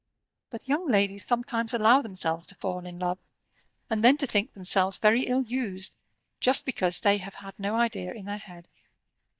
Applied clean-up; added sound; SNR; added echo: neural mask model DeepFilterNet 3.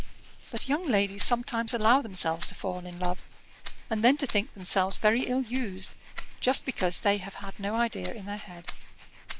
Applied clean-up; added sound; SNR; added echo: neural mask model Resemble Enhance denoiser.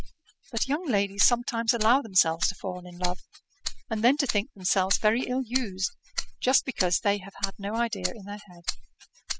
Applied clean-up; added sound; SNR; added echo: classical method spectral subtraction.